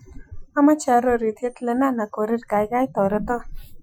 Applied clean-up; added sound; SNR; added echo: classical method Wiener filter.